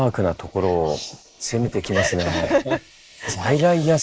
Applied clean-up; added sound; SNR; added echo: neural mask model Resemble Enhance denoiser.